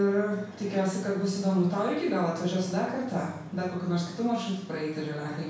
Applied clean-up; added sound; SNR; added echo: none; none; none; reverberation time 0.6 s.